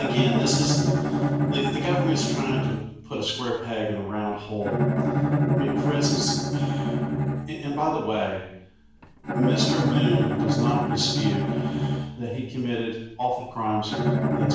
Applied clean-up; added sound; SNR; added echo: none; Bowed string instrument; -3 dB; reverberation time 0.7 s.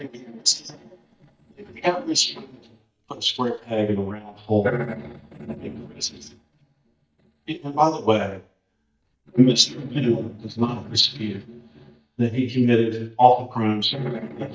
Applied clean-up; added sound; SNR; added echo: neural mask model DeepFilterNet 3.